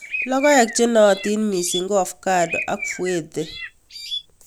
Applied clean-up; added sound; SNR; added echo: none; Bird; 11 dB; none.